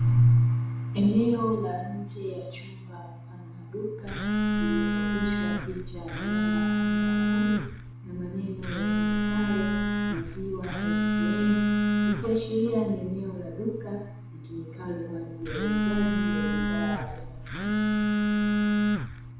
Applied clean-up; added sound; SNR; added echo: none; Telephone; -4 dB; reverberation time 0.7 s.